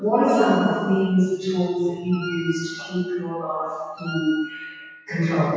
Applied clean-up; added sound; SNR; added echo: classical method WPE with log-MMSE.